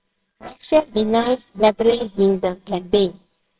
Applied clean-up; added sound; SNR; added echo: neural separator model SepFormer WHAMR!.